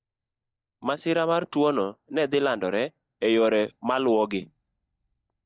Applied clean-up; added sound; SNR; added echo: neural mask model DeepFilterNet 3.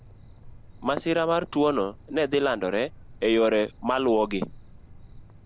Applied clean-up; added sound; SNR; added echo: none; Cricket; 19 dB; none.